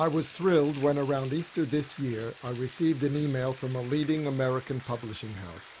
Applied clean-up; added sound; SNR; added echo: none; Bathtub (filling or washing); 19 dB; none.